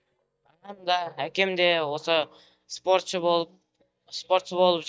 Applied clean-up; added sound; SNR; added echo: neural mask model DeepFilterNet 3.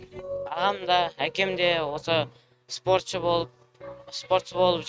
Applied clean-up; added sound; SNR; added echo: neural mask model RNNoise.